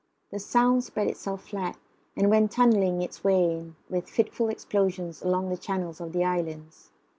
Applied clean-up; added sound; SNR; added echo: none; none; none; none.